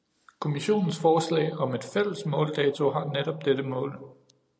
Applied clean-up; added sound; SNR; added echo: none; none; none; none.